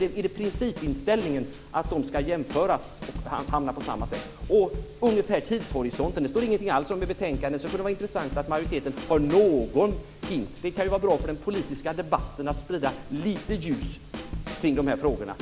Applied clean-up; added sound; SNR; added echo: none; Snare drum / Drum kit; 10 dB; none.